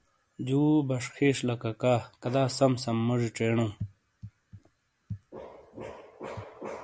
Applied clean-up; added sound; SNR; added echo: none; none; none; none.